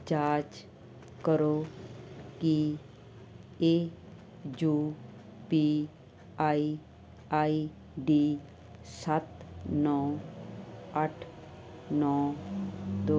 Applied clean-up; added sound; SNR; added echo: none; none; none; none.